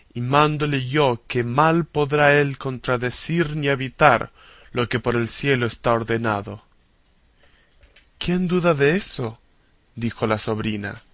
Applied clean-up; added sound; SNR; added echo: none; none; none; none.